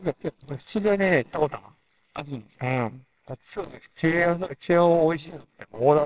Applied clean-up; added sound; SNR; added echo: neural separator model SepFormer WHAMR!.